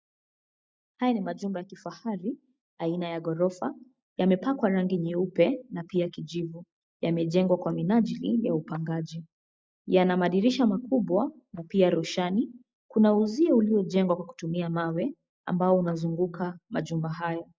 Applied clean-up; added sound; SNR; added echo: neural mask model DeepFilterNet 3.